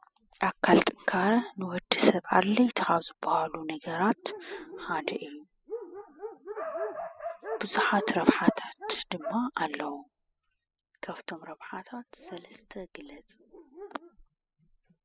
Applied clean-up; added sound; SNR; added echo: classical method spectral subtraction.